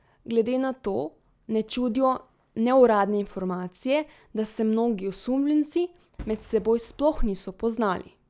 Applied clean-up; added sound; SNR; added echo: none; Fireworks; 20 dB; none.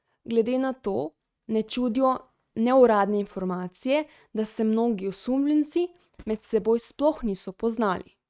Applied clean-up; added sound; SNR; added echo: neural mask model RNNoise.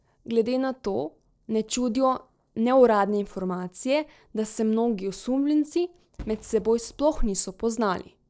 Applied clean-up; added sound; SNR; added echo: neural separator model SepFormer DNS4.